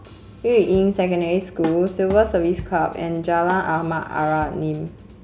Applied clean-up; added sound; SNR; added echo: none; Drum kit; 16 dB; none.